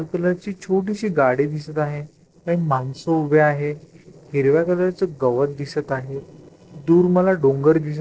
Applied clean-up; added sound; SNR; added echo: neural separator model SepFormer DNS4.